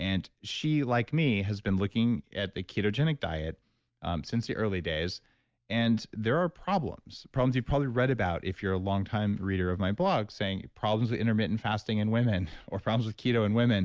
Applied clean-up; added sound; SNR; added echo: none; none; none; none.